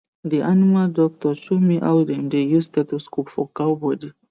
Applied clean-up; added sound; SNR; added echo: none; none; none; none.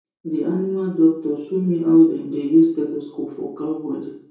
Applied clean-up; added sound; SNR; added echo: none; none; none; reverberation time 0.6 s.